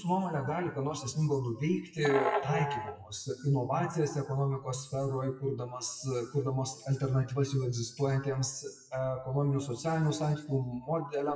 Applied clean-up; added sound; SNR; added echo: classical method WPE with log-MMSE.